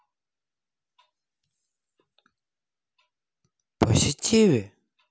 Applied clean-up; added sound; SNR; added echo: none; none; none; none.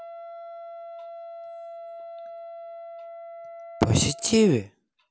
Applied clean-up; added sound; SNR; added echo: none; Wind instrument, woodwind instrument; 12 dB; none.